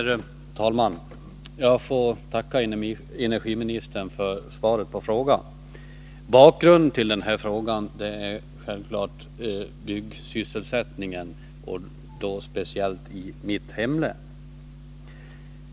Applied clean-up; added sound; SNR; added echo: none; none; none; none.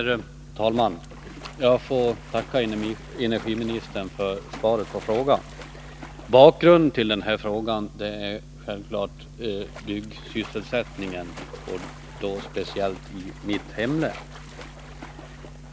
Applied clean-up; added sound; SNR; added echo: none; Splash, splatter; 19 dB; none.